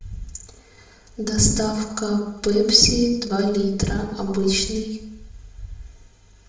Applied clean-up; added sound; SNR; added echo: none; none; none; reverberation time 0.8 s.